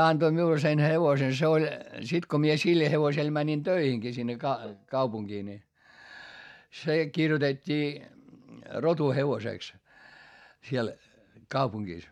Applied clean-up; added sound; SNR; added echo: neural mask model DeepFilterNet 3.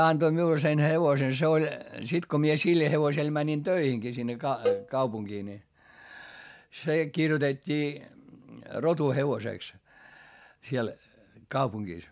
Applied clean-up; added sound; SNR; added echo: none; Cowbell; 7 dB; none.